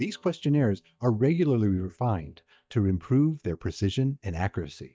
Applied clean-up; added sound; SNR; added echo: neural mask model DeepFilterNet 3.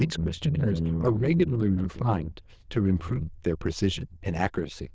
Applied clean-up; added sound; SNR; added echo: neural diffusion model UNIVERSE++.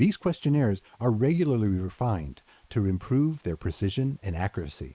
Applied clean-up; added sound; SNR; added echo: neural mask model Resemble Enhance denoiser.